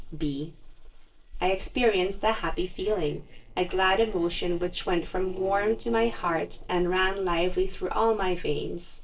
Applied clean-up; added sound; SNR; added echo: neural separator model SepFormer DNS4.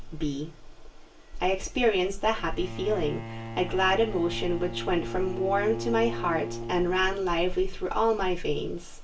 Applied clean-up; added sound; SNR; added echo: none; Bowed string instrument; 11 dB; reverberation time 0.2 s.